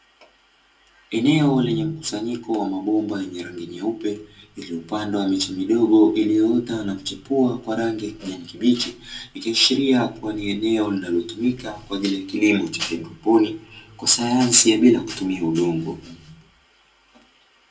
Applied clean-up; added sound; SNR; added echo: none; none; none; reverberation time 0.2 s.